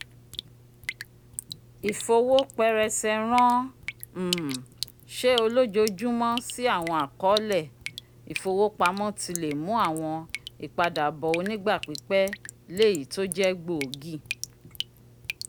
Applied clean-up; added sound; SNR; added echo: none; Drip; 12 dB; none.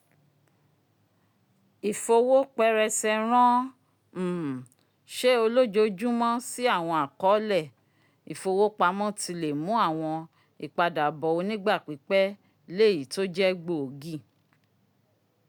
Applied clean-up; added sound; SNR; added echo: none; none; none; none.